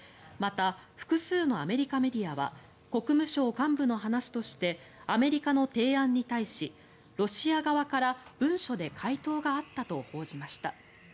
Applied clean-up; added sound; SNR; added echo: none; none; none; none.